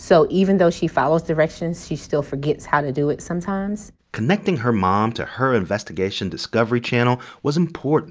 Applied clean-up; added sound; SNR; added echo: none; none; none; none.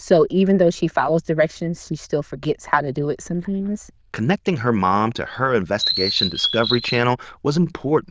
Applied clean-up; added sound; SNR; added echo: neural diffusion model UNIVERSE++.